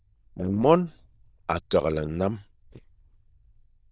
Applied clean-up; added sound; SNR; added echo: neural diffusion model UNIVERSE++.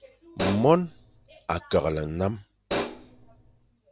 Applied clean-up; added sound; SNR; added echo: none; Hi-hat; 7 dB; none.